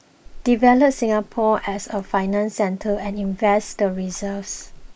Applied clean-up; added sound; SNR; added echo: neural mask model Resemble Enhance denoiser.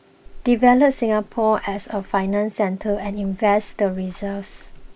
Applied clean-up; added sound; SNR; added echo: none; Splash, splatter; 18 dB; none.